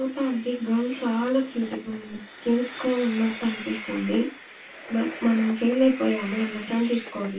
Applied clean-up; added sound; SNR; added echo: none; Train; 14 dB; reverberation time 0.2 s.